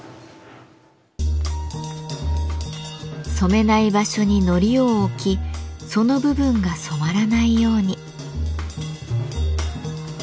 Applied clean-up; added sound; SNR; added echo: none; none; none; none.